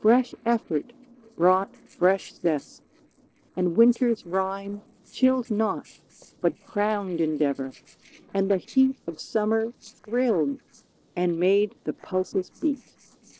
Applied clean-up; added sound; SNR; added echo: neural separator model SepFormer DNS4.